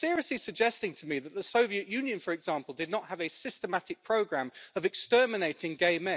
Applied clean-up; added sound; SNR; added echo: none; none; none; none.